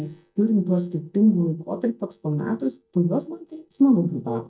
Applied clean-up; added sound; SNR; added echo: neural mask model DeepFilterNet 3.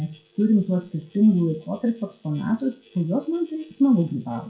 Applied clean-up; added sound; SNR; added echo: classical method WPE with log-MMSE.